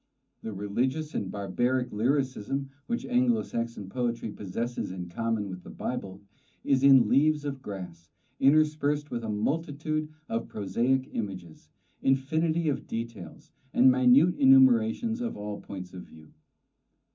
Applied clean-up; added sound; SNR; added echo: none; none; none; reverberation time 0.3 s.